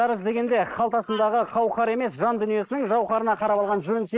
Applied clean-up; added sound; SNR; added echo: neural mask model Resemble Enhance denoiser.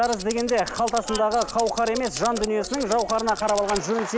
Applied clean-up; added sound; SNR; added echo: none; Tools; 11 dB; none.